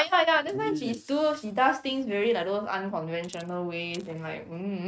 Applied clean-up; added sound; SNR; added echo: neural mask model RNNoise.